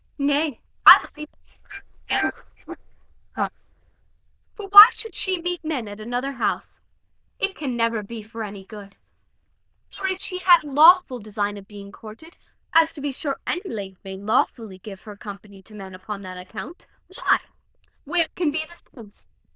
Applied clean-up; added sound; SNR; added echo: neural diffusion model UNIVERSE++.